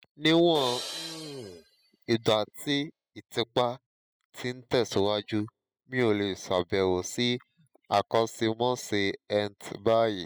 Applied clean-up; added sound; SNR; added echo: classical method spectral subtraction.